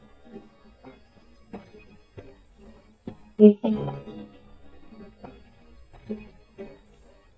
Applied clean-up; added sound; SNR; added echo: neural mask model DeepFilterNet 3.